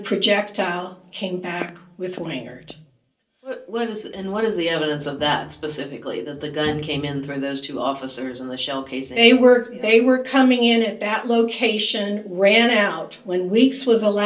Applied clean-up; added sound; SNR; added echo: none; Walk, footsteps; 20 dB; reverberation time 0.3 s.